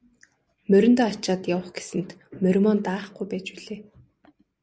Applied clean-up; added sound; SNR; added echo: none; none; none; none.